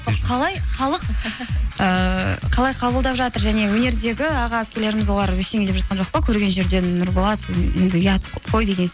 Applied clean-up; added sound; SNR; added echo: none; none; none; none.